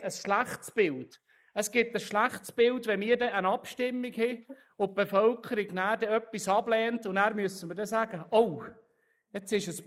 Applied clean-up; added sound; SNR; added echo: neural mask model Resemble Enhance denoiser.